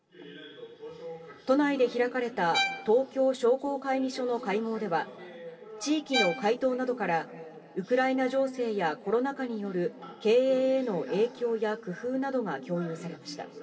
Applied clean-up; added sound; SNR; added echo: none; Bowed string instrument; 6 dB; reverberation time 2.3 s.